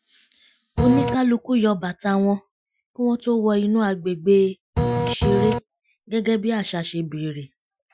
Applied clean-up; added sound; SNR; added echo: classical method Wiener filter.